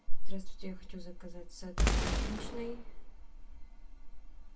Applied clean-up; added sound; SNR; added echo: none; Boom; 3 dB; reverberation time 0.1 s.